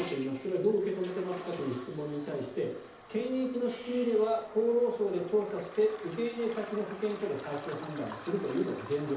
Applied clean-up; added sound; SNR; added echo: none; Toilet flush; 16 dB; reverberation time 2.2 s.